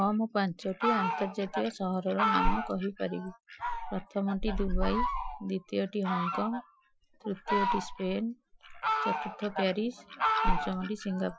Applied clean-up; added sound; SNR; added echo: classical method Wiener filter.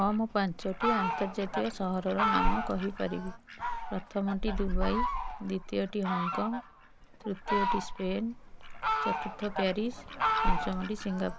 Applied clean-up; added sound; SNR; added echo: none; Fowl; 0 dB; none.